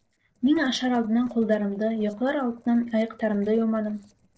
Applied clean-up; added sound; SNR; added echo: neural separator model SepFormer DNS4.